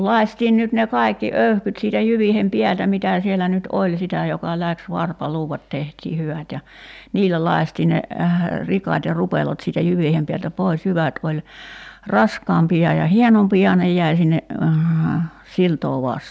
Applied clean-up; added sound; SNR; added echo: none; none; none; none.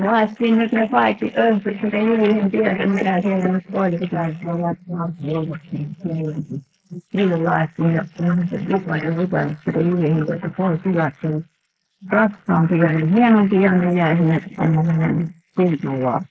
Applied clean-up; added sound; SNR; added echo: neural mask model Resemble Enhance denoiser.